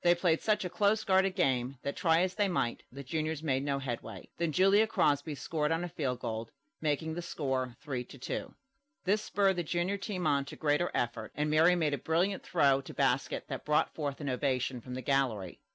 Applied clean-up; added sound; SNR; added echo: none; none; none; none.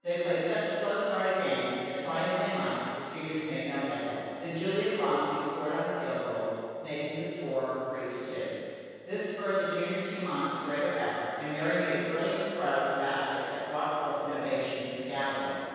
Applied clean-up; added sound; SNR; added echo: none; none; none; reverberation time 2.2 s.